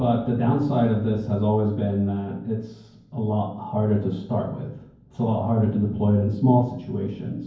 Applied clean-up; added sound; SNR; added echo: none; none; none; reverberation time 0.9 s.